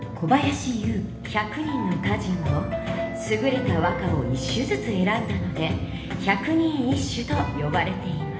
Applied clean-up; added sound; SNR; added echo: none; Bowed string instrument; 17 dB; reverberation time 1.1 s.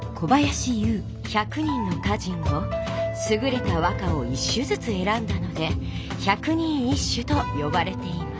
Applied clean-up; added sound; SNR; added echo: none; none; none; none.